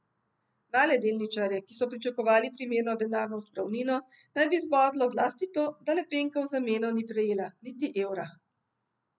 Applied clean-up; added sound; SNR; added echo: none; none; none; none.